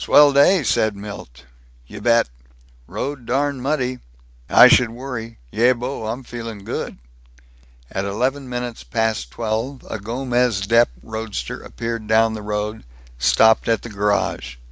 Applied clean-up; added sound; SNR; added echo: none; none; none; none.